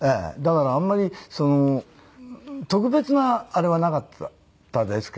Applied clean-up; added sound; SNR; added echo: none; none; none; none.